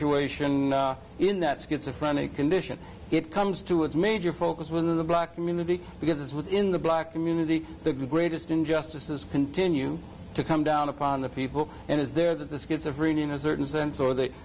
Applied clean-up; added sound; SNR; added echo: none; none; none; none.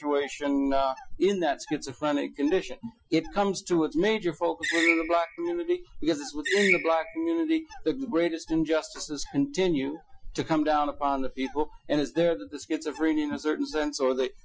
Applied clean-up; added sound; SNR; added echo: classical method Wiener filter.